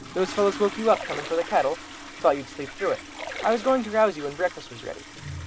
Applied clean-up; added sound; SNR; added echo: none; Toilet flush + Splash, splatter; 12 dB; none.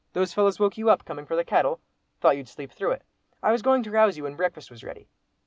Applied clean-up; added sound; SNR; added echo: none; none; none; none.